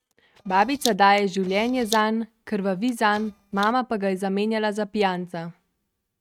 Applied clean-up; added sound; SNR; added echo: neural mask model RNNoise.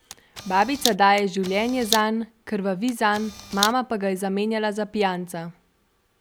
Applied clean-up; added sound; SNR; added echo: none; Camera; 7 dB; none.